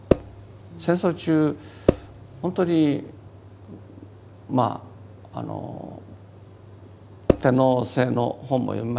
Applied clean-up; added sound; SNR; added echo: none; Percussion; -2 dB; none.